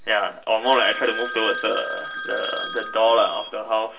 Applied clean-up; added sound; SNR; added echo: none; Telephone; 8 dB; reverberation time 0.2 s.